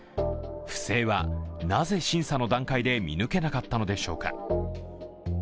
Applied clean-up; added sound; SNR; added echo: none; none; none; none.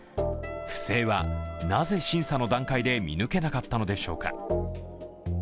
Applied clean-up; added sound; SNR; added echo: none; Wind instrument, woodwind instrument; 14 dB; none.